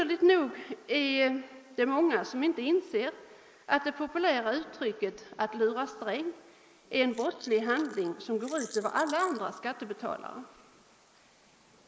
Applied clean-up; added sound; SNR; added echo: neural mask model Resemble Enhance denoiser.